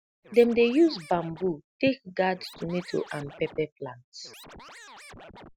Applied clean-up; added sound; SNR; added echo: none; Scratching (performance technique); 19 dB; none.